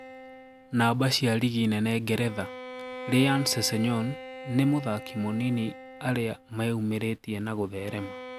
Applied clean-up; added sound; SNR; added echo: none; Bowed string instrument; 14 dB; none.